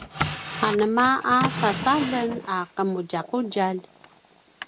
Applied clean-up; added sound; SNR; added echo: none; Drawer open or close; 8 dB; none.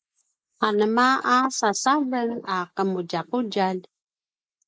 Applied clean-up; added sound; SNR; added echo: neural mask model Resemble Enhance denoiser.